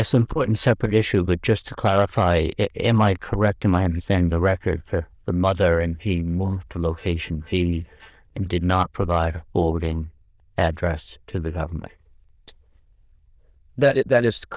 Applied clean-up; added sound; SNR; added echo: neural diffusion model UNIVERSE++.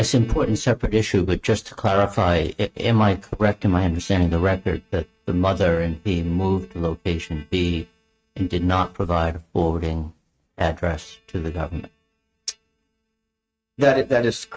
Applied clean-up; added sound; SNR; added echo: neural mask model RNNoise.